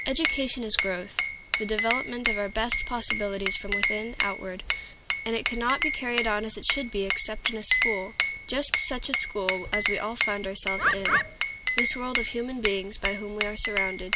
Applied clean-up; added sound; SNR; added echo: none; Glass + Bird; -1 dB; none.